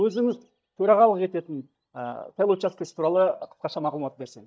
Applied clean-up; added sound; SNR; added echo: neural mask model DeepFilterNet 3.